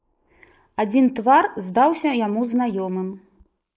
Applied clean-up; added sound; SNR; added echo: neural mask model Resemble Enhance denoiser.